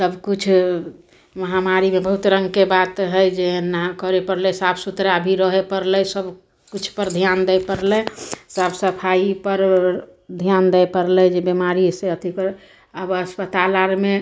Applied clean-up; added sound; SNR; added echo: none; none; none; none.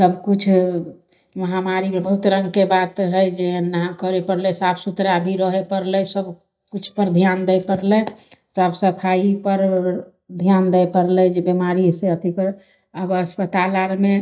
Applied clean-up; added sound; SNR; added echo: neural mask model DeepFilterNet 3.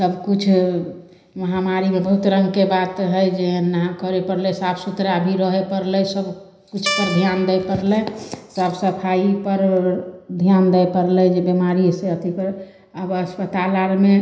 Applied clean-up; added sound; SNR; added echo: none; Guitar; 7 dB; reverberation time 0.9 s.